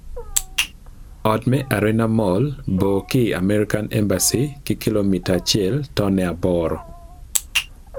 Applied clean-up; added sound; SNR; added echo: none; Wild animals; 17 dB; none.